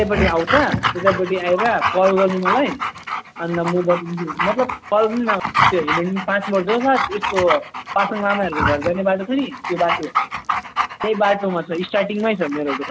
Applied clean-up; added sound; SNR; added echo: none; Dog; 4 dB; none.